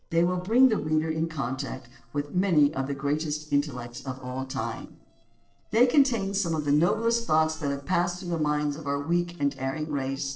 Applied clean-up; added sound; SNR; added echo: neural separator model SepFormer DNS4.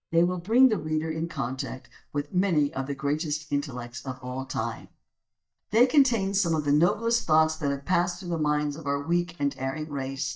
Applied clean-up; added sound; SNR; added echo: neural mask model DeepFilterNet 3.